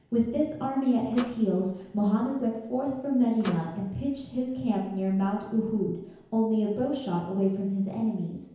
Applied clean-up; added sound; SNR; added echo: none; Microwave oven; 16 dB; reverberation time 1.0 s.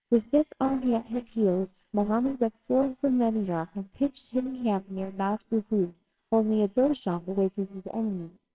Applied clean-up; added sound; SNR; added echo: neural separator model SepFormer WHAMR!.